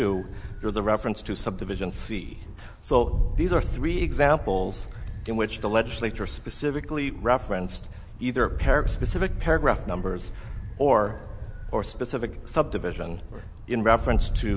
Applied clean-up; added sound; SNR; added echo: none; Wind; 3 dB; none.